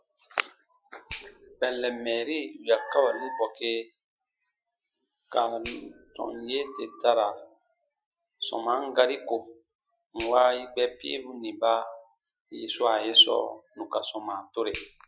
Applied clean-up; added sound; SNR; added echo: classical method Wiener filter.